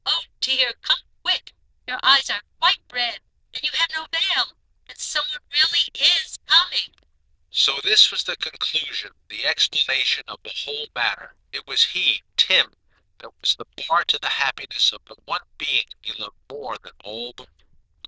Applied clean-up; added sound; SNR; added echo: neural diffusion model UNIVERSE++.